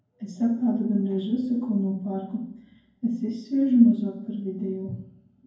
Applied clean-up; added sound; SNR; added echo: none; none; none; reverberation time 0.9 s.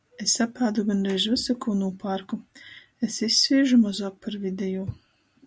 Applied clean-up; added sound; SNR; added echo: none; none; none; none.